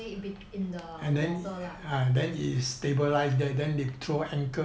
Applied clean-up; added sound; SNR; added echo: none; none; none; none.